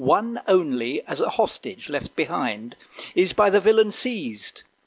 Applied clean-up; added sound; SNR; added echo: none; none; none; none.